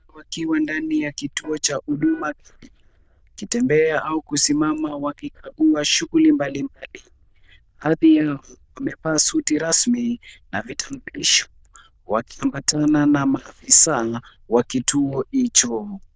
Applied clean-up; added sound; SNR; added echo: neural diffusion model UNIVERSE++.